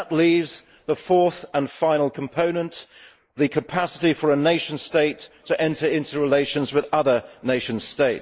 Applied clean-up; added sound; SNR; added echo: neural mask model Resemble Enhance denoiser.